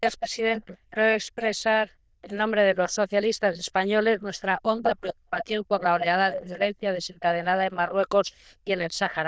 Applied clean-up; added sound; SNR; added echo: neural diffusion model UNIVERSE++.